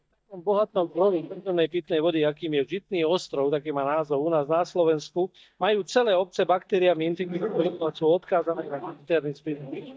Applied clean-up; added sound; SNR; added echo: neural mask model DeepFilterNet 3.